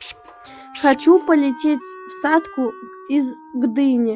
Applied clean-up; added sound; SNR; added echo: classical method Wiener filter.